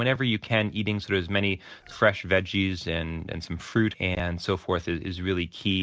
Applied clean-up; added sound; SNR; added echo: neural separator model SepFormer DNS4.